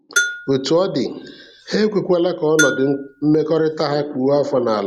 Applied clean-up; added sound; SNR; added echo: none; Bell; 9 dB; none.